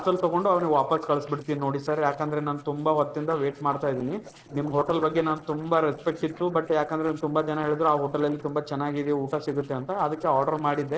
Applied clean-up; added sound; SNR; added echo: neural separator model SepFormer DNS4.